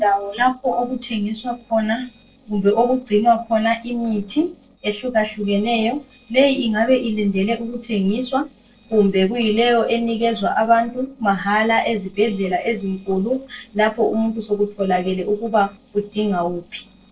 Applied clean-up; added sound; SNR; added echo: neural separator model SepFormer DNS4.